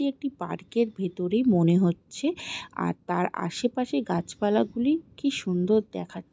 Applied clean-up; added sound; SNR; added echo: none; none; none; none.